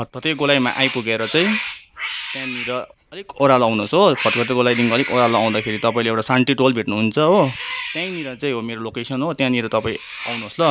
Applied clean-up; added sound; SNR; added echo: none; Cat; 11 dB; none.